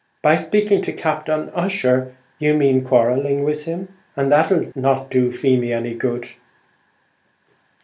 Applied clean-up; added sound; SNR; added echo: none; none; none; none.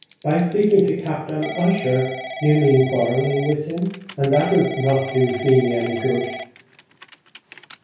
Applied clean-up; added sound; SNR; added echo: none; Telephone / Typing; 13 dB; reverberation time 0.6 s.